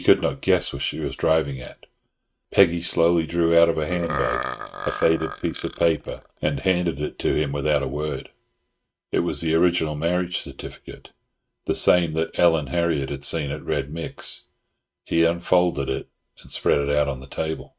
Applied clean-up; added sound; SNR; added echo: neural mask model RNNoise.